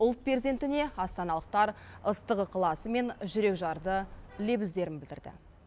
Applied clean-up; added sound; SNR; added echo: none; none; none; none.